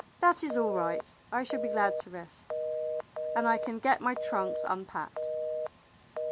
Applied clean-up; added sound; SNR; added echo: none; Telephone; 3 dB; none.